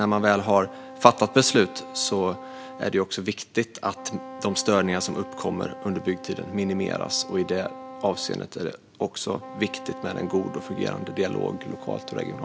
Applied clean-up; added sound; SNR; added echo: none; Wind instrument, woodwind instrument; 14 dB; none.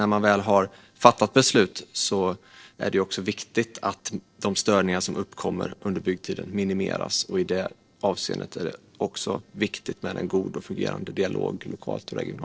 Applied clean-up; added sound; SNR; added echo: neural separator model SepFormer DNS4.